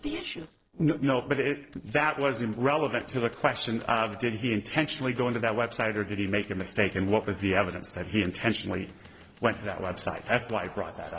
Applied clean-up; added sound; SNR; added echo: neural separator model SepFormer DNS4.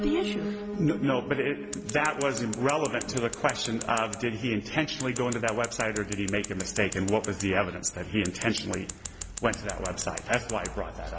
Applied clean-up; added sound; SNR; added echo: none; Scissors + Piano; 10 dB; none.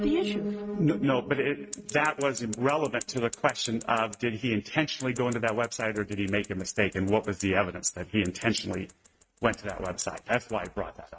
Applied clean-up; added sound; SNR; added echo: neural mask model RNNoise.